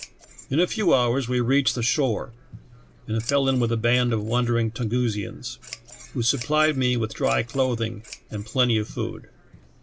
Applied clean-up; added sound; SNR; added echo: none; Scissors; 20 dB; none.